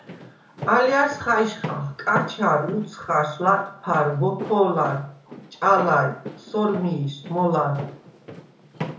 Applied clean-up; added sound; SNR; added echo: none; Walk, footsteps; 14 dB; reverberation time 0.7 s.